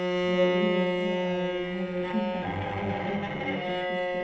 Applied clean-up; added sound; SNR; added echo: none; Bowed string instrument; -4 dB; reverberation time 0.9 s.